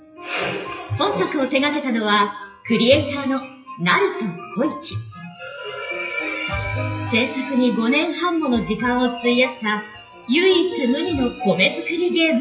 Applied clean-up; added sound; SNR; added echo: classical method WPE with log-MMSE.